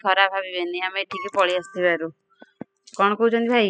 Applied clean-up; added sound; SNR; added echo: classical method spectral subtraction.